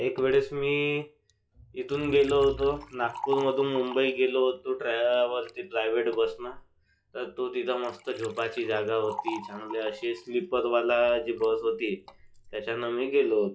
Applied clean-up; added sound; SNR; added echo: classical method log-MMSE.